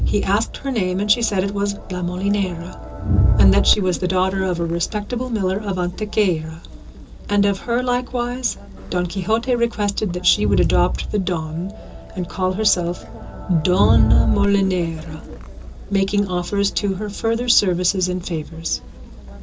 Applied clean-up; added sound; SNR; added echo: none; Crowd; 3 dB; reverberation time 0.2 s.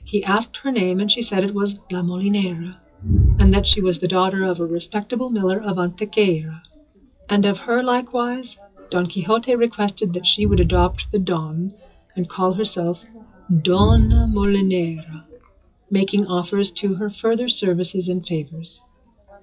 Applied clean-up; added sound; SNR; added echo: classical method WPE with log-MMSE.